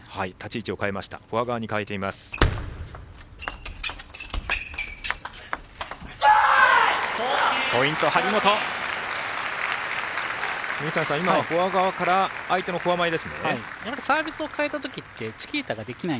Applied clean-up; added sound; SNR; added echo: none; none; none; none.